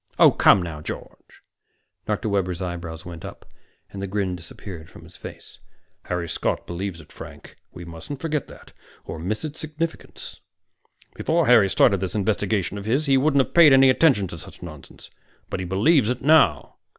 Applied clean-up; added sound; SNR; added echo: none; none; none; none.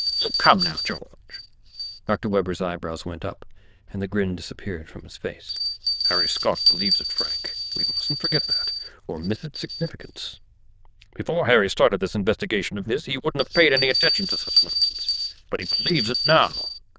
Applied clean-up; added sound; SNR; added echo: neural diffusion model UNIVERSE++.